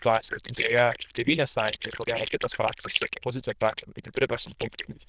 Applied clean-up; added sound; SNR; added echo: neural diffusion model UNIVERSE++.